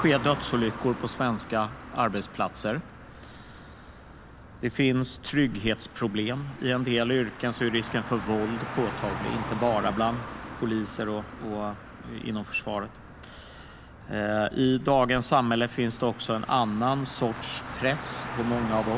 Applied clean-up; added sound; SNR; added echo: none; Car; 11 dB; none.